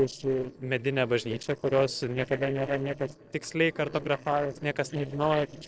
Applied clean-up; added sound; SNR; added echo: neural separator model SepFormer DNS4.